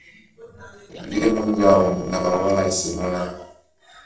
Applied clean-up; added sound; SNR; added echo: neural separator model SepFormer DNS4.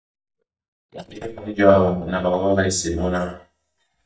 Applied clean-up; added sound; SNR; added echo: neural mask model DeepFilterNet 3.